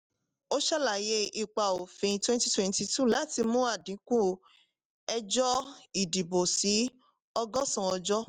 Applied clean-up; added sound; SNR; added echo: none; none; none; none.